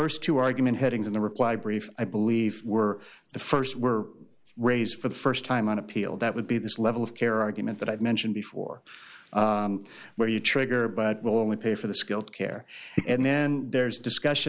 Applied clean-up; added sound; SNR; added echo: none; none; none; none.